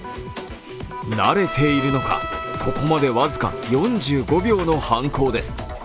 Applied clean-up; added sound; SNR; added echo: none; Trumpet; 12 dB; none.